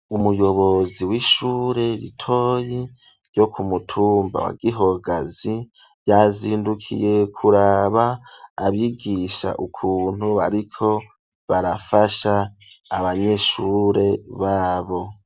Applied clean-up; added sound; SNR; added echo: none; none; none; none.